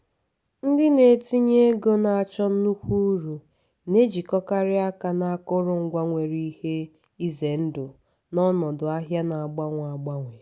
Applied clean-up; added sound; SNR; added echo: none; none; none; none.